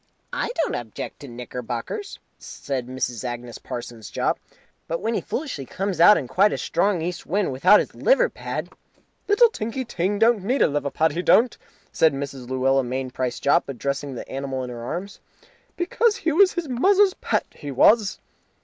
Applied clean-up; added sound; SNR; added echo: none; none; none; none.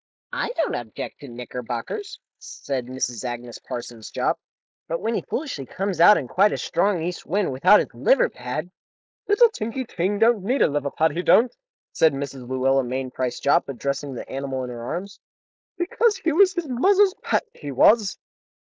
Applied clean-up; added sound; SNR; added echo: neural mask model Resemble Enhance denoiser.